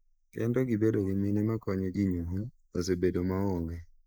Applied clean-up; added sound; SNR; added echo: neural mask model Resemble Enhance denoiser.